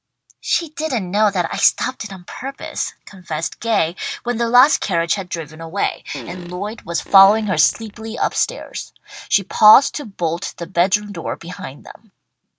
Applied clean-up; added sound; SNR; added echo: none; Fart; 18 dB; none.